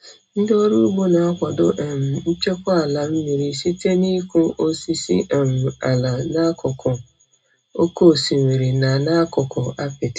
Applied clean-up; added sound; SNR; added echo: none; none; none; reverberation time 0.2 s.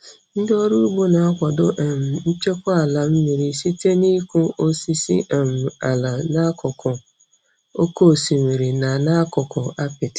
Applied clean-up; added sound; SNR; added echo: none; none; none; none.